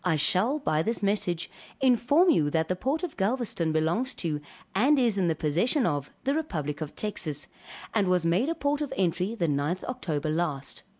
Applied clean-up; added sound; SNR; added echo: none; none; none; none.